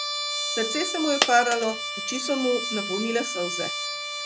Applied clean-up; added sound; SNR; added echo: none; Coin (dropping) + Trumpet; 2 dB; none.